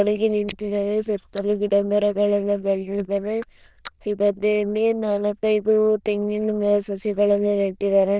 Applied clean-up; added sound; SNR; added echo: neural diffusion model UNIVERSE++.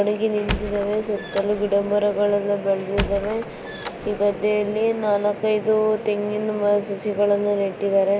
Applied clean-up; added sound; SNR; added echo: none; Squeak; 11 dB; none.